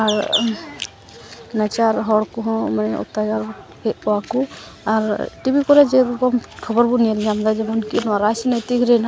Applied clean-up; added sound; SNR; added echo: none; none; none; none.